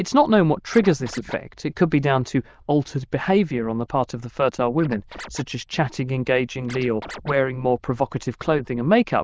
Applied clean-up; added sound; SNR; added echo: neural diffusion model UNIVERSE++.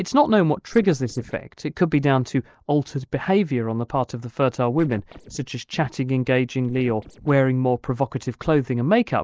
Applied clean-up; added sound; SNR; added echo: neural separator model SepFormer DNS4.